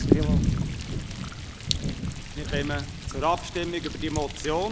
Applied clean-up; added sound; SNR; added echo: none; Thunder; -4 dB; none.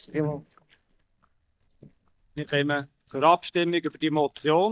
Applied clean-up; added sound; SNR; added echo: neural mask model DeepFilterNet 3.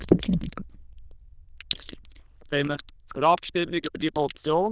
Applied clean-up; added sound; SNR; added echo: neural diffusion model UNIVERSE++.